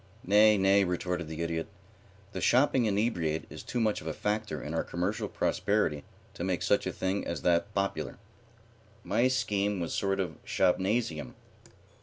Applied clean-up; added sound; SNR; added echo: none; none; none; none.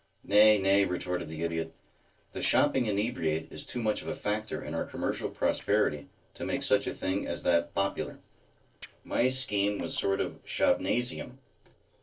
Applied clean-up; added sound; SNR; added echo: neural separator model SepFormer DNS4.